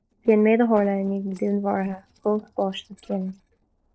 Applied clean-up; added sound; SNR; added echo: neural separator model SepFormer DNS4.